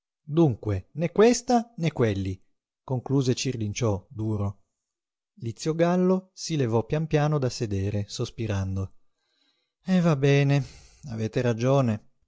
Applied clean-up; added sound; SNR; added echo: none; none; none; none.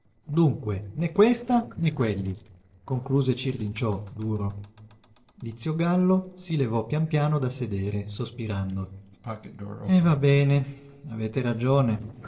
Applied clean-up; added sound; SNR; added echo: neural separator model SepFormer DNS4.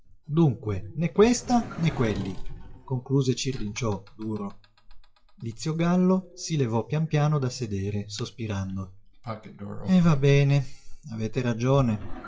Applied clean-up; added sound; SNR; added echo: classical method WPE with log-MMSE.